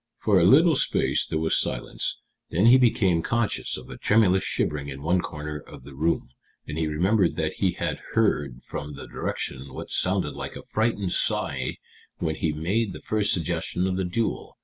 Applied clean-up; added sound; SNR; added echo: none; none; none; none.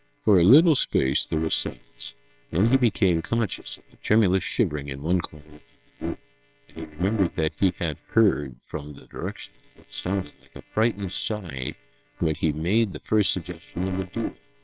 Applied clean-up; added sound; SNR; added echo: neural separator model SepFormer WHAMR!.